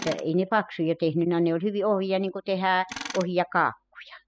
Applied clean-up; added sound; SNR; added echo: classical method spectral subtraction.